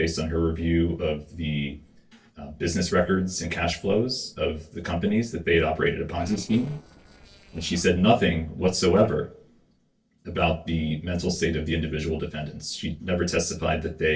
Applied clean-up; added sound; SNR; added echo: neural separator model SepFormer DNS4.